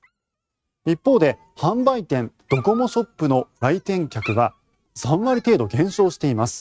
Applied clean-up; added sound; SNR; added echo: neural mask model RNNoise.